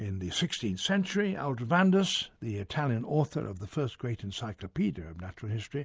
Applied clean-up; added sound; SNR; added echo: none; none; none; none.